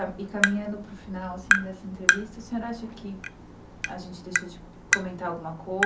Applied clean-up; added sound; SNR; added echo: none; Tap; -4 dB; none.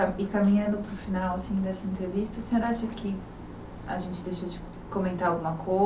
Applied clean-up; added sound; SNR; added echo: none; none; none; none.